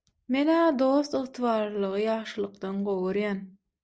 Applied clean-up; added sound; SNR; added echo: none; none; none; none.